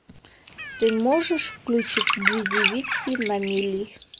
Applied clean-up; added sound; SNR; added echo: none; Bird + Bathtub (filling or washing); 4 dB; none.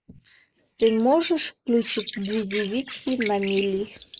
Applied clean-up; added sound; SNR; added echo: neural mask model Resemble Enhance denoiser.